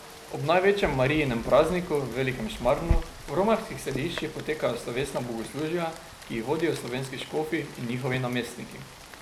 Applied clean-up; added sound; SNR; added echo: none; Rain; 10 dB; none.